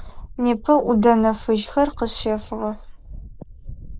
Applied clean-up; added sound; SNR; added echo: neural mask model Resemble Enhance denoiser.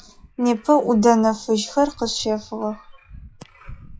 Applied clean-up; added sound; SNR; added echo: classical method log-MMSE.